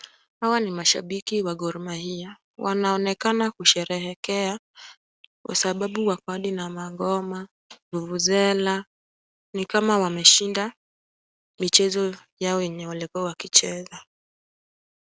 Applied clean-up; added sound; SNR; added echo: none; none; none; none.